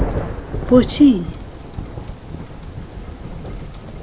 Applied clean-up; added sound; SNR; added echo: none; Thunder; 6 dB; none.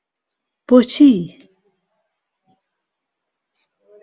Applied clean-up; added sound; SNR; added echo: none; none; none; none.